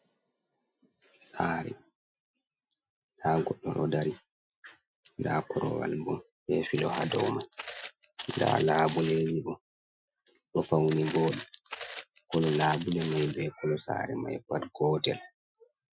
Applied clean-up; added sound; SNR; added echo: classical method Wiener filter.